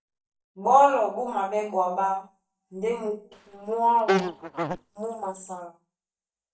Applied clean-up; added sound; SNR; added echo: neural mask model DeepFilterNet 3.